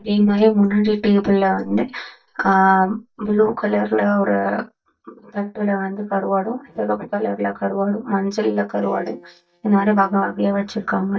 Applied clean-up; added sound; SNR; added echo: neural mask model DeepFilterNet 3.